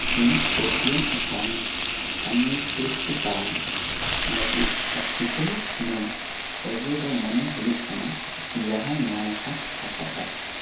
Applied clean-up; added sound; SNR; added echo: none; Frying (food); -3 dB; reverberation time 0.6 s.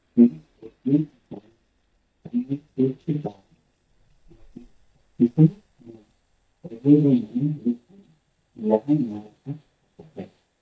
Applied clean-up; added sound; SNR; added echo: neural mask model DeepFilterNet 3.